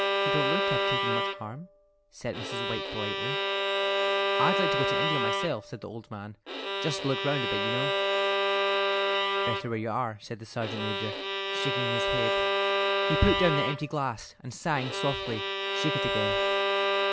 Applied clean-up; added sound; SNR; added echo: none; Bowed string instrument; -5 dB; none.